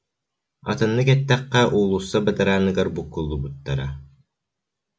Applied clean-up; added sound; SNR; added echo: none; none; none; none.